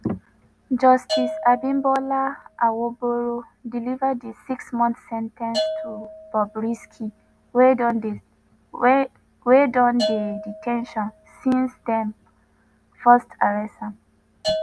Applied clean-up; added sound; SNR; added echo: none; Bell / Percussion; 11 dB; none.